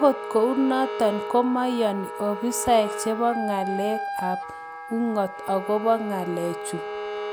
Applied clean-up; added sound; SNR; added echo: none; Wind instrument, woodwind instrument + Bowed string instrument; 8 dB; none.